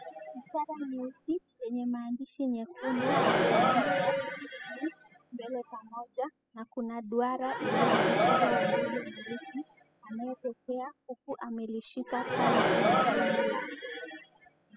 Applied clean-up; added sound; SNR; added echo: classical method spectral subtraction.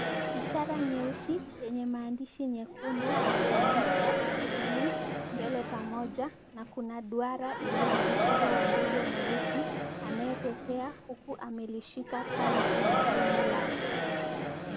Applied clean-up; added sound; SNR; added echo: none; Crowd; -5 dB; none.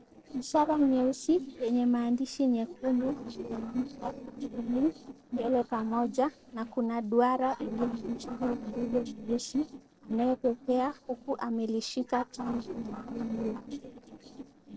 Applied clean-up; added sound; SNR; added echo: neural separator model SepFormer DNS4.